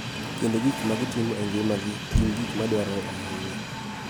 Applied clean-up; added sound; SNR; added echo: none; Motor vehicle (road) + Train; 2 dB; none.